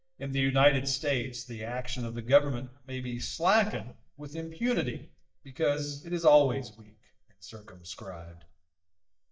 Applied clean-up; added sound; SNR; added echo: neural mask model DeepFilterNet 3.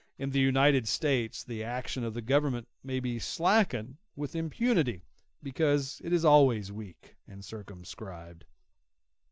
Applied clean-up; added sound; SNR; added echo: none; none; none; none.